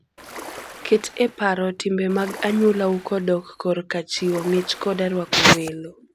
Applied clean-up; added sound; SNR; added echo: none; Ocean; 18 dB; none.